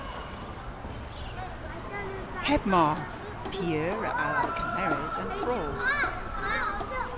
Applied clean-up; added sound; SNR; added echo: none; Human group actions; -1 dB; none.